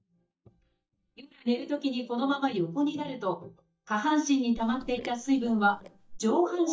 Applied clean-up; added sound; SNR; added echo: neural mask model DeepFilterNet 3.